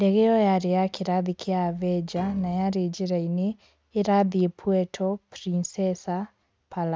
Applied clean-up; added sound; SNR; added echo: neural mask model RNNoise.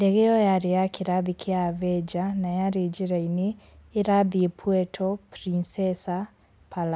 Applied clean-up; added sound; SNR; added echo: none; none; none; none.